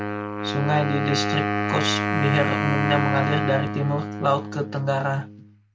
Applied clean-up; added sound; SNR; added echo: none; Wind instrument, woodwind instrument; 1 dB; none.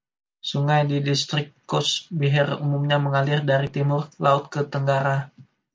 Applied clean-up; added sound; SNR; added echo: none; none; none; none.